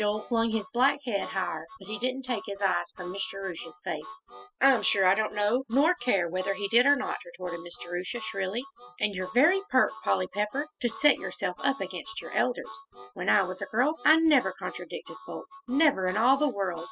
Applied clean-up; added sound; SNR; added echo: classical method spectral subtraction.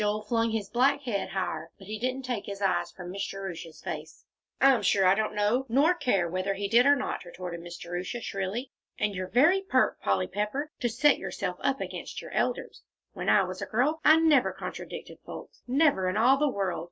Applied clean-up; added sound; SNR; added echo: none; none; none; none.